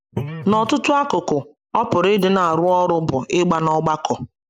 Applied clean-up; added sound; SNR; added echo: neural mask model Resemble Enhance denoiser.